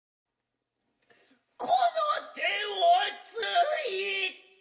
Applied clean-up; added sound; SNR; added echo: none; none; none; reverberation time 0.5 s.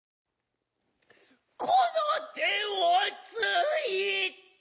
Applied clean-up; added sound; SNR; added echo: none; none; none; none.